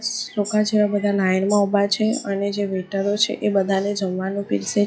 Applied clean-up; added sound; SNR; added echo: classical method log-MMSE.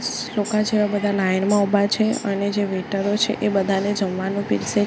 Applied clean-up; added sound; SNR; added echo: none; Tambourine; 17 dB; none.